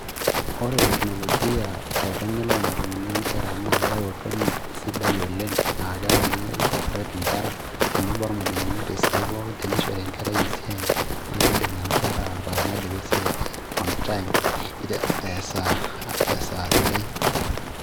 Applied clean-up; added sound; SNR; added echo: none; Walk, footsteps; -5 dB; none.